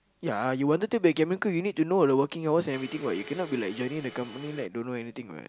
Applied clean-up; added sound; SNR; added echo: none; Domestic sounds, home sounds; 16 dB; none.